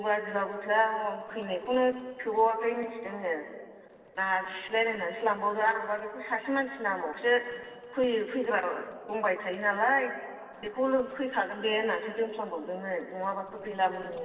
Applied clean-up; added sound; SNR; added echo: neural separator model SepFormer DNS4.